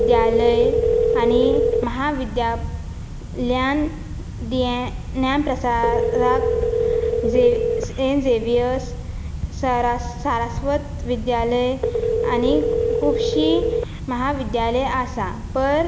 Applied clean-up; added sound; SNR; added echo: none; Telephone; 0 dB; none.